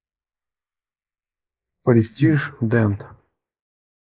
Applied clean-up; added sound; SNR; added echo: neural mask model Resemble Enhance denoiser.